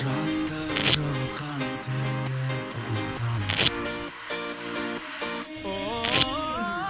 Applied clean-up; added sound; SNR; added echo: none; Domestic sounds, home sounds; -5 dB; none.